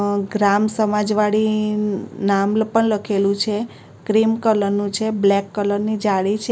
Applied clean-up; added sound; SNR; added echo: none; none; none; none.